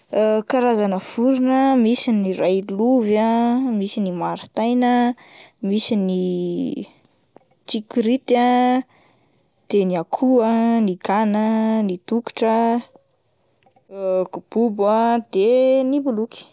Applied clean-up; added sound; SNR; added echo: none; none; none; none.